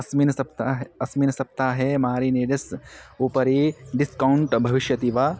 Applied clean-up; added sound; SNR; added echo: none; none; none; none.